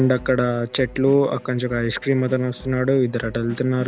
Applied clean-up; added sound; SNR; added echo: none; Bowed string instrument + Drum kit; 19 dB; none.